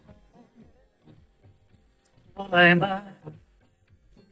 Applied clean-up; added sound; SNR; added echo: neural mask model DeepFilterNet 3.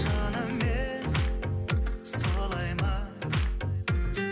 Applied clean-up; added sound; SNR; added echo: none; Guitar; 13 dB; none.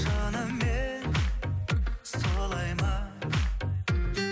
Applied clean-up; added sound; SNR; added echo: none; none; none; none.